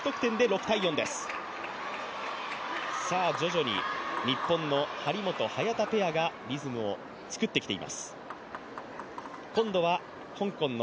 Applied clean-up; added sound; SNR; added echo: none; none; none; none.